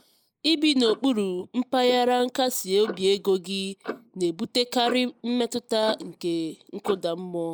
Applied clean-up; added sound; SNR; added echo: neural mask model Resemble Enhance denoiser.